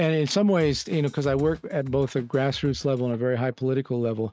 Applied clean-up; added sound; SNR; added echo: neural mask model RNNoise.